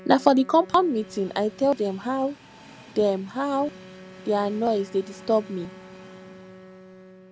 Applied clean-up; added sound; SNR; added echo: none; Wind instrument, woodwind instrument + Train; 19 dB; none.